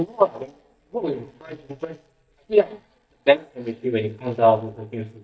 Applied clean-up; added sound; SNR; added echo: neural mask model DeepFilterNet 3.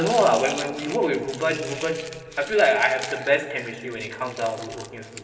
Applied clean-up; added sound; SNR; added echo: none; Domestic sounds, home sounds; 15 dB; reverberation time 2.2 s.